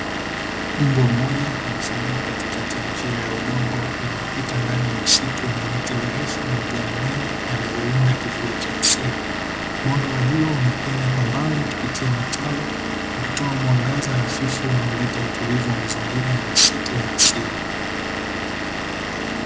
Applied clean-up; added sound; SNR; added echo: none; Engine / Vehicle; 2 dB; none.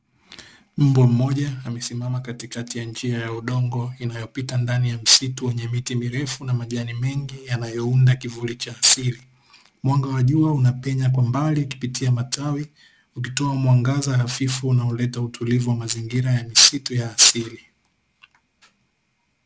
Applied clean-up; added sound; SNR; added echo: none; none; none; none.